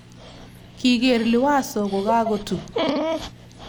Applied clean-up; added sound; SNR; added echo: none; Dog; 7 dB; none.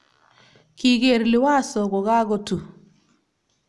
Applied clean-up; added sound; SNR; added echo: none; none; none; none.